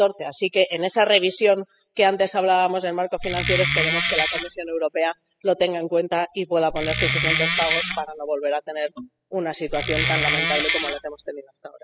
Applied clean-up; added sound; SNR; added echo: classical method spectral subtraction.